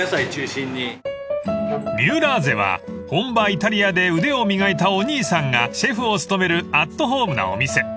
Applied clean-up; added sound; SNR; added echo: none; Wind instrument, woodwind instrument; 13 dB; none.